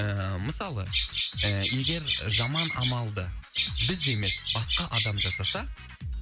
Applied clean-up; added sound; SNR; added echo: none; Bird vocalization, bird call, bird song; -2 dB; none.